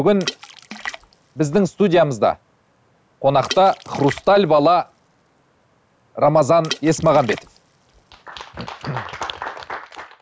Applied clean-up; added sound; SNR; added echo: none; Water / Splash, splatter; 17 dB; none.